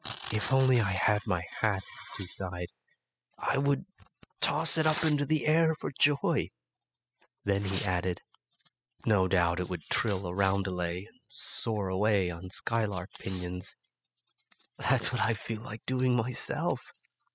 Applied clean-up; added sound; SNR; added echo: classical method spectral subtraction.